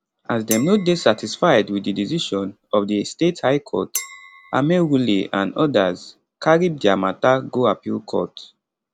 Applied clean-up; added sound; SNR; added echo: none; Chink, clink; 17 dB; none.